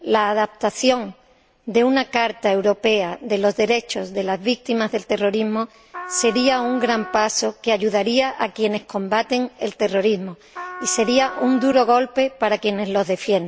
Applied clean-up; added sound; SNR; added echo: none; Trumpet; 14 dB; none.